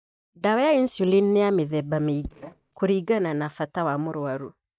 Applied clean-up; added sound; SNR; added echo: neural mask model DeepFilterNet 3.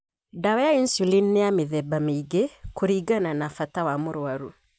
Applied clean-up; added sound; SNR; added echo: none; none; none; none.